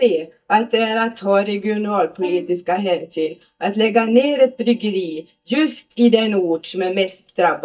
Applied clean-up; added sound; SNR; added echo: neural mask model DeepFilterNet 3.